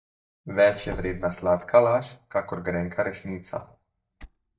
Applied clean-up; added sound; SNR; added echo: neural mask model DeepFilterNet 3.